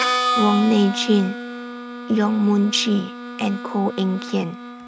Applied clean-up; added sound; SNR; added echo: none; Harmonica; 6 dB; none.